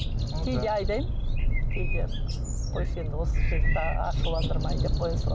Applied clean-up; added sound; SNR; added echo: none; Bird; 18 dB; none.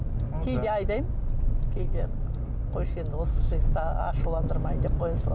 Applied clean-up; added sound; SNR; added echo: none; none; none; none.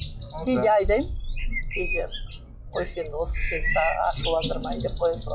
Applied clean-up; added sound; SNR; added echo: classical method log-MMSE.